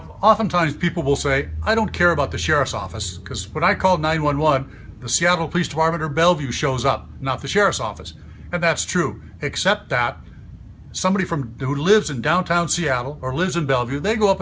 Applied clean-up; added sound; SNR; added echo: none; none; none; none.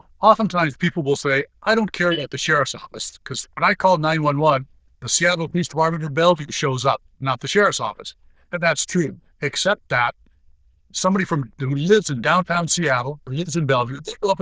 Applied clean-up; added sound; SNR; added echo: neural diffusion model UNIVERSE++.